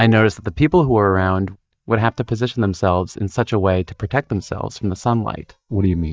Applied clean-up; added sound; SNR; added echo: neural mask model DeepFilterNet 3.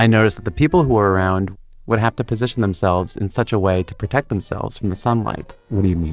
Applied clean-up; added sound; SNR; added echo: neural separator model SepFormer DNS4.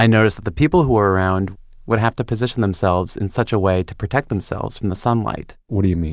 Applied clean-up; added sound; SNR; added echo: none; none; none; none.